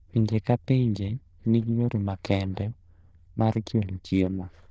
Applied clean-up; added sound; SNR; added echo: neural diffusion model UNIVERSE++.